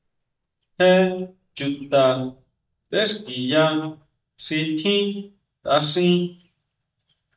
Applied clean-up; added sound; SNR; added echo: neural mask model DeepFilterNet 3.